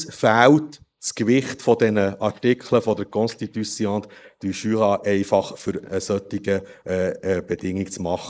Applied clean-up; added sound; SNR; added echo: neural mask model Resemble Enhance denoiser.